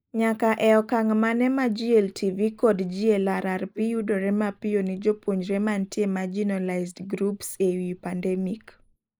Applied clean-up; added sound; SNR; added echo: neural mask model Resemble Enhance denoiser.